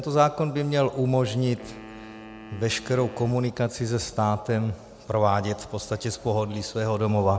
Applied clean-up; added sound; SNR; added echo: none; Wind instrument, woodwind instrument; 20 dB; none.